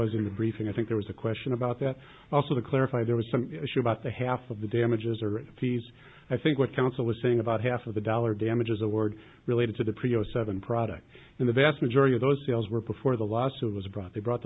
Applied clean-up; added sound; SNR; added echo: none; none; none; none.